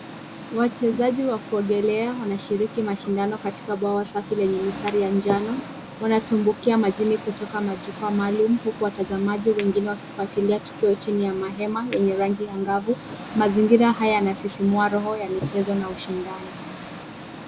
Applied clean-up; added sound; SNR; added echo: none; Chink, clink + Engine; 11 dB; none.